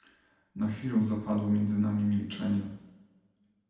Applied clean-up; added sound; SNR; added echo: none; none; none; reverberation time 0.8 s.